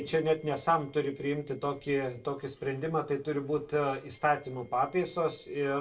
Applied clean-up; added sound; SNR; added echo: neural separator model SepFormer DNS4.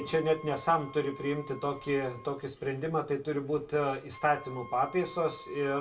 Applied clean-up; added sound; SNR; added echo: none; Wind instrument, woodwind instrument; 18 dB; reverberation time 0.2 s.